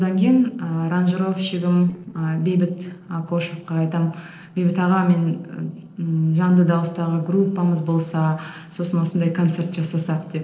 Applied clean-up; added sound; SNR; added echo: neural separator model SepFormer DNS4.